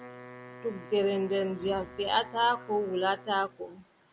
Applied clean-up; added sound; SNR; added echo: none; Wind instrument, woodwind instrument; 18 dB; none.